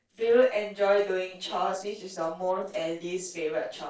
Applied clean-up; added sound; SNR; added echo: neural separator model SepFormer DNS4.